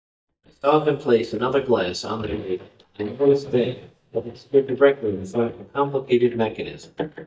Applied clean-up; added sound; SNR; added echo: neural mask model DeepFilterNet 3.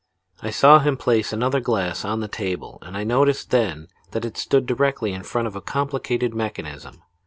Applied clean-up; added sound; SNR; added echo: none; none; none; none.